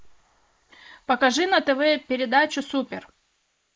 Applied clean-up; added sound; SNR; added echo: neural mask model Resemble Enhance denoiser.